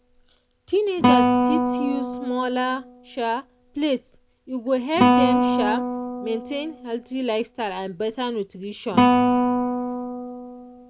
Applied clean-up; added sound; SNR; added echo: none; Guitar; -4 dB; none.